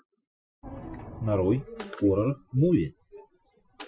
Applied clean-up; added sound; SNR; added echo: classical method Wiener filter.